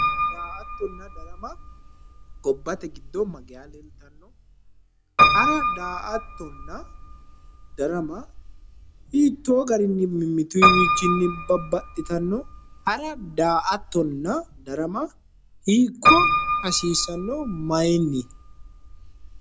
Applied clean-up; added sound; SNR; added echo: none; Piano; 1 dB; none.